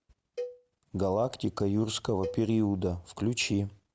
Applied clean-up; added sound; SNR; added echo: none; Cowbell; 15 dB; none.